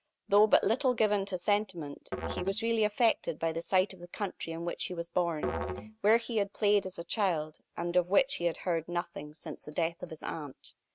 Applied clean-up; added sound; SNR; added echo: neural mask model RNNoise.